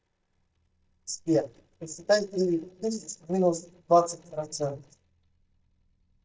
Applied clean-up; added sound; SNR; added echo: neural mask model DeepFilterNet 3.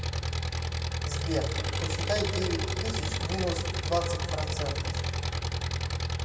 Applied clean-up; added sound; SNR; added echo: none; Engine; -5 dB; reverberation time 1.7 s.